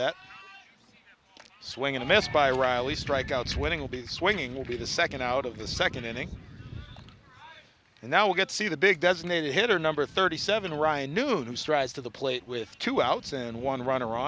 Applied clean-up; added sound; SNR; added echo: none; none; none; none.